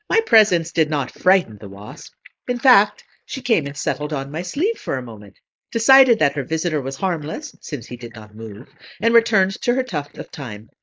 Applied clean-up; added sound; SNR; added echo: neural mask model Resemble Enhance denoiser.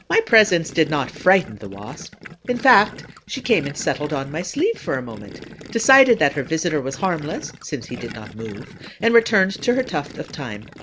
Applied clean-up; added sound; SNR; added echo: none; Gurgling; 17 dB; none.